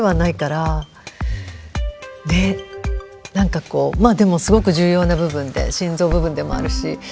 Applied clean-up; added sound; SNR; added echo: none; none; none; none.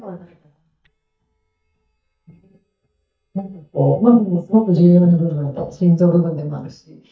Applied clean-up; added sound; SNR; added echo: neural mask model DeepFilterNet 3.